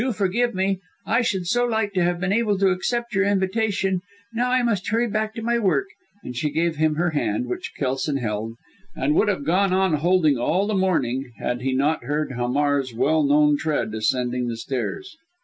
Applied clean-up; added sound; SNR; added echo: none; none; none; none.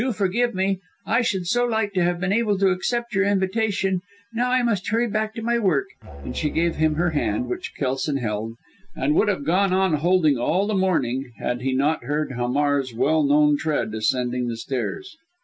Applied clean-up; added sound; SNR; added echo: none; Musical instrument; 13 dB; none.